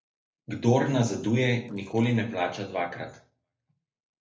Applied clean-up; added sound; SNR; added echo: neural separator model SepFormer DNS4.